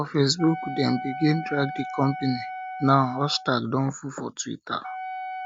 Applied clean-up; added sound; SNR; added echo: none; Wind instrument, woodwind instrument; 10 dB; none.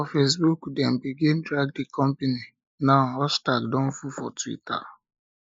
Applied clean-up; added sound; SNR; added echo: neural mask model Resemble Enhance denoiser.